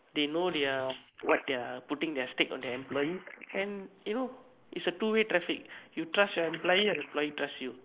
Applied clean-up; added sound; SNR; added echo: neural mask model Resemble Enhance denoiser.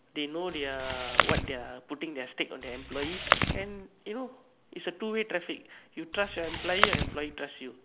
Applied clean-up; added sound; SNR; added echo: none; Chewing, mastication; -4 dB; none.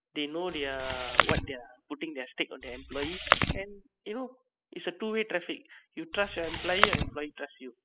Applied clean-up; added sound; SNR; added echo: classical method spectral subtraction.